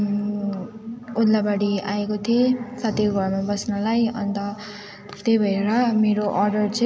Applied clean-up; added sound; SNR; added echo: none; none; none; none.